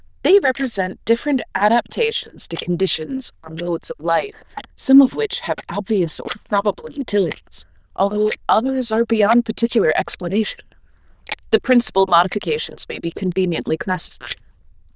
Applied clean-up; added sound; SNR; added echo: neural diffusion model UNIVERSE++.